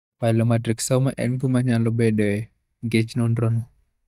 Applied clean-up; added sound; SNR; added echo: neural mask model DeepFilterNet 3.